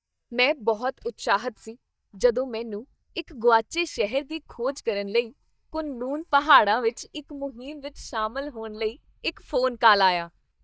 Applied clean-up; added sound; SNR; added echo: neural mask model DeepFilterNet 3.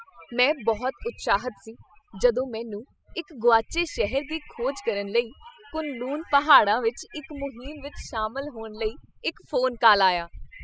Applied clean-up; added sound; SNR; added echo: classical method spectral subtraction.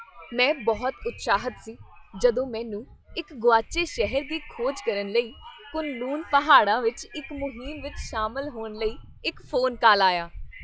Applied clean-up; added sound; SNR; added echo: classical method log-MMSE.